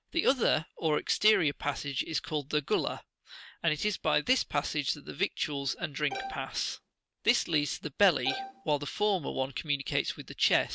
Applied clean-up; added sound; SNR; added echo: none; Bowed string instrument; 10 dB; none.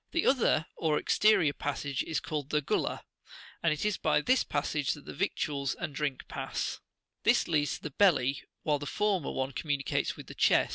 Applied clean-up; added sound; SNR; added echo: none; none; none; none.